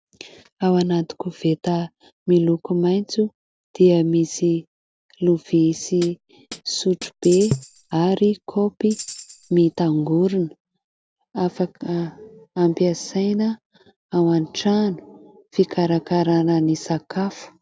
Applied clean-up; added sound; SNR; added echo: none; Tambourine + Hi-hat; 13 dB; none.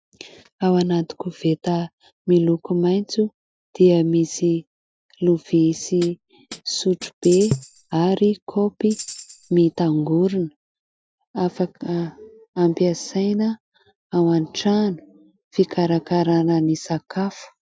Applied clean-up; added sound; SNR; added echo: classical method Wiener filter.